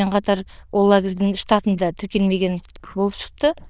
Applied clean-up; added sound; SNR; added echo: neural diffusion model UNIVERSE++.